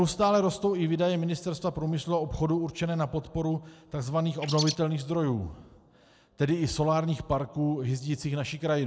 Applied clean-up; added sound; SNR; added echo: none; Bird; 5 dB; none.